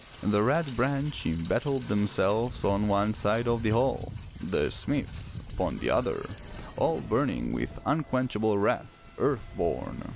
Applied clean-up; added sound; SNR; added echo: none; Rain; 14 dB; none.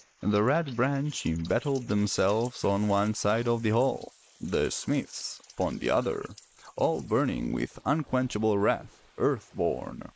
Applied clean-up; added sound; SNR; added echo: neural mask model Resemble Enhance denoiser.